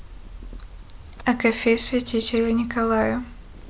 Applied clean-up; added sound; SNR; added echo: none; none; none; none.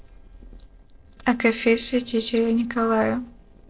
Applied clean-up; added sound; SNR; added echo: neural separator model SepFormer DNS4.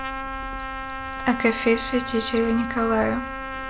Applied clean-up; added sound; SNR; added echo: none; Trumpet; 7 dB; none.